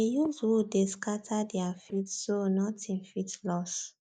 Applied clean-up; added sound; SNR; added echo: neural mask model DeepFilterNet 3.